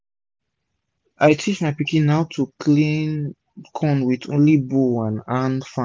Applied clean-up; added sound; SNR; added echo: none; none; none; none.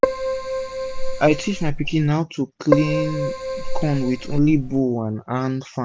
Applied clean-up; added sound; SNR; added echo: none; Keyboard (musical); 1 dB; none.